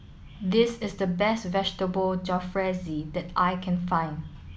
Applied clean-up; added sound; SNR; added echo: none; none; none; none.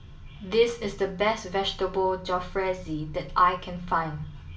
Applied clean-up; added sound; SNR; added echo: none; none; none; reverberation time 0.2 s.